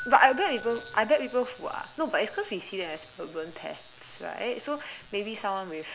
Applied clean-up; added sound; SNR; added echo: none; Keyboard (musical); 18 dB; none.